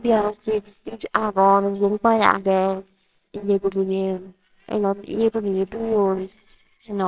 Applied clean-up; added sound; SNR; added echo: neural separator model SepFormer WHAMR!.